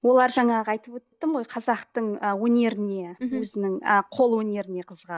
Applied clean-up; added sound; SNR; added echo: neural mask model DeepFilterNet 3.